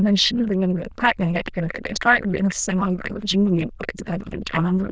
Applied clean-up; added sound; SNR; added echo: neural diffusion model UNIVERSE++.